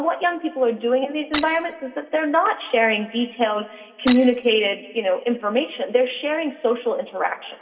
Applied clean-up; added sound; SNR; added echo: none; Shatter; 6 dB; reverberation time 1.4 s.